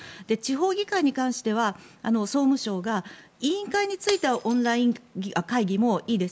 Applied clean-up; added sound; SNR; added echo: none; Shatter; 18 dB; none.